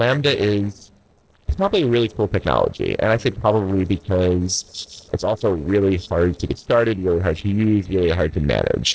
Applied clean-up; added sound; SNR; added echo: neural separator model SepFormer DNS4.